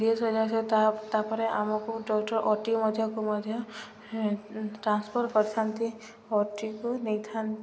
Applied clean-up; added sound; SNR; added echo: none; none; none; none.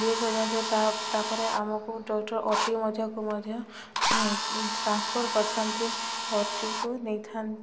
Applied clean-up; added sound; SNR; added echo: none; Drill; 2 dB; none.